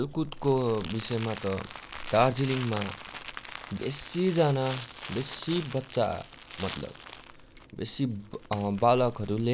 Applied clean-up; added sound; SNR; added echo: none; Crumpling, crinkling; 13 dB; none.